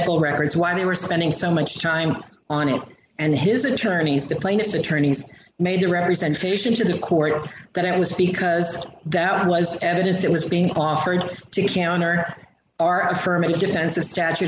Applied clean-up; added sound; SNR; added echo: none; none; none; none.